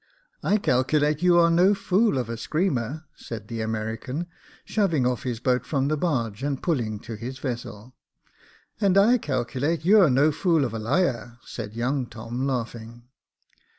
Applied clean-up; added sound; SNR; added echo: none; none; none; none.